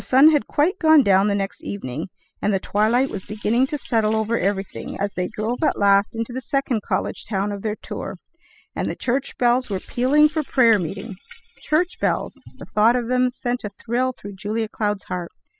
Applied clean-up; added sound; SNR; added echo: classical method spectral subtraction.